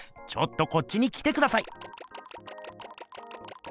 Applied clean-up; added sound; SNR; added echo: none; Organ; 19 dB; none.